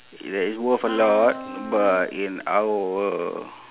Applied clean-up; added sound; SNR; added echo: none; Trumpet; 13 dB; none.